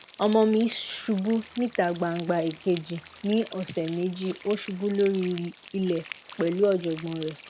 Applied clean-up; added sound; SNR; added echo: none; Rain; 11 dB; none.